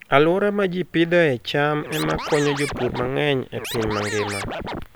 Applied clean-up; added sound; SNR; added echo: none; Scratching (performance technique); 8 dB; none.